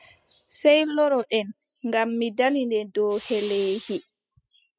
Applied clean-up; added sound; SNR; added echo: classical method spectral subtraction.